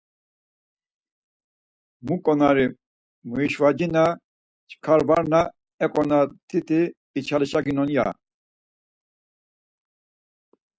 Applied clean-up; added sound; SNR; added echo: none; none; none; none.